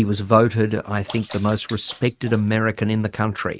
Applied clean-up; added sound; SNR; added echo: neural mask model RNNoise.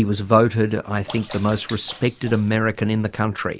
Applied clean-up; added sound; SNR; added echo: none; Sink (filling or washing) / Water / Splash, splatter; 19 dB; none.